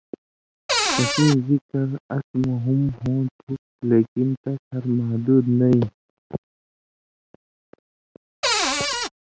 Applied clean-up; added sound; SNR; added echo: none; Cupboard open or close; -1 dB; none.